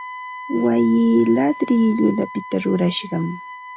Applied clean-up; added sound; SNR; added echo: none; Wind instrument, woodwind instrument; 16 dB; none.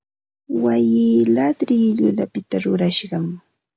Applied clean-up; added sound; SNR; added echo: none; none; none; none.